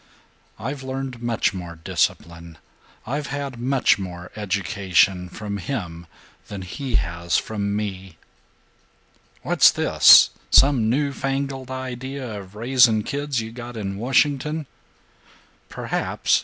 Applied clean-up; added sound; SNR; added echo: none; Bass drum; -4 dB; none.